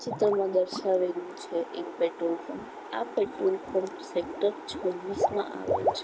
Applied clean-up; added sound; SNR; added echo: none; Water / Liquid; 6 dB; none.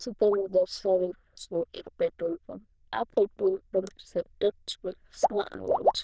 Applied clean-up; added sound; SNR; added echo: neural diffusion model UNIVERSE++.